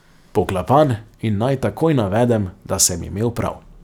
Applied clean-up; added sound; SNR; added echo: none; none; none; none.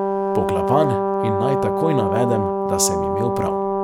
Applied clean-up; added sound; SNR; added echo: none; Brass instrument; -3 dB; none.